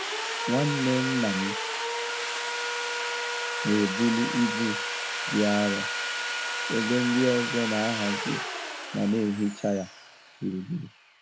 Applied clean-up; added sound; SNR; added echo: none; Sawing; 3 dB; none.